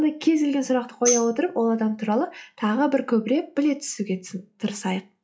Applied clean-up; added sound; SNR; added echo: classical method log-MMSE.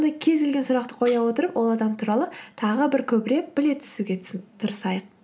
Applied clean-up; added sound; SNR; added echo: none; Tambourine; 8 dB; none.